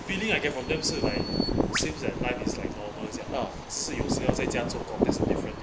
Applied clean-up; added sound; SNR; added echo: none; Bird vocalization, bird call, bird song; 15 dB; none.